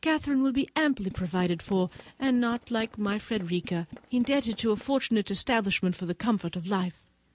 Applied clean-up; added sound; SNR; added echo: none; Tools; 20 dB; none.